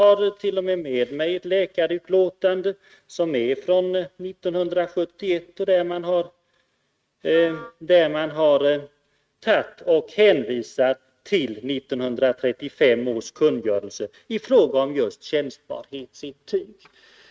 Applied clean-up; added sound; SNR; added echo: neural mask model RNNoise.